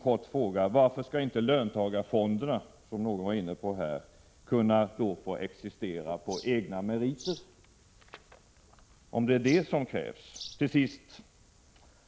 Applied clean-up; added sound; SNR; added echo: none; Bird vocalization, bird call, bird song; 18 dB; none.